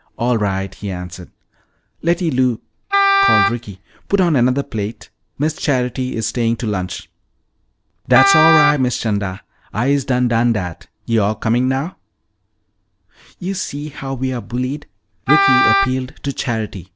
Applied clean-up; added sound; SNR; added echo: none; Wind instrument, woodwind instrument; -3 dB; none.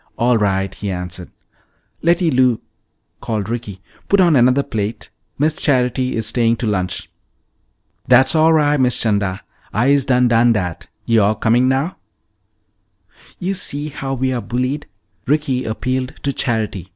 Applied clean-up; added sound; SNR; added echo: none; none; none; none.